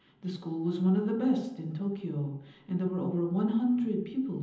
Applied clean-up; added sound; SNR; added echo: none; none; none; reverberation time 0.9 s.